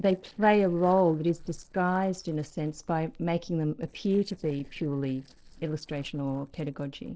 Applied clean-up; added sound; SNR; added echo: neural separator model SepFormer DNS4.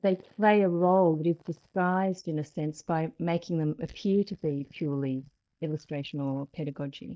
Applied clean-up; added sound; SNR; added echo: neural mask model DeepFilterNet 3.